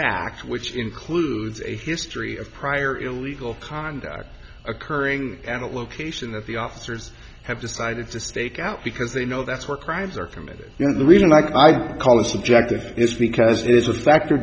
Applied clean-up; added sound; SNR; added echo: none; none; none; none.